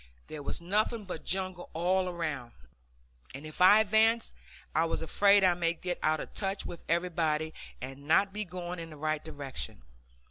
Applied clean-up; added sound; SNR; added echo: none; none; none; none.